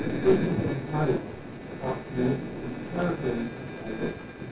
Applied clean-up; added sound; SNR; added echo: neural separator model SepFormer DNS4.